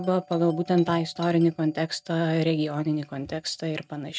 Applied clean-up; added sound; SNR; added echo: neural mask model RNNoise.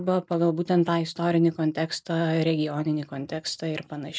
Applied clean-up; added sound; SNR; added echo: neural mask model Resemble Enhance denoiser.